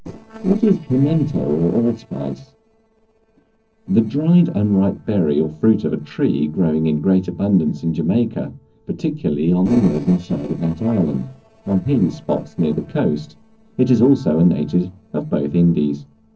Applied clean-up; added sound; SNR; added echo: neural separator model SepFormer DNS4.